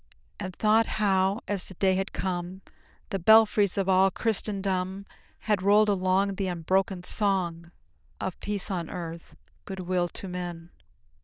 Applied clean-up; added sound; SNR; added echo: neural diffusion model UNIVERSE++.